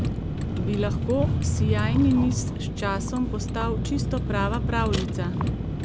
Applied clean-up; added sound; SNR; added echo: none; Vehicle; -2 dB; none.